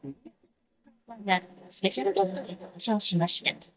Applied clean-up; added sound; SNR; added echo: neural mask model DeepFilterNet 3.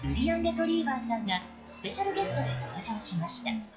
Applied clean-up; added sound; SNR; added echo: classical method log-MMSE.